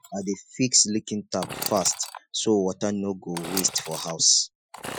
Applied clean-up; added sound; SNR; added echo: classical method Wiener filter.